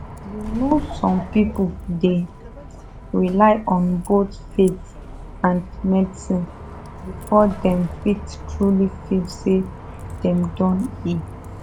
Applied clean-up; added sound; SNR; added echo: none; Bus; 13 dB; none.